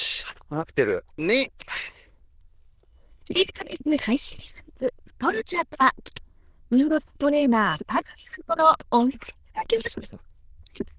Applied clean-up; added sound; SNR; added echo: neural diffusion model UNIVERSE++.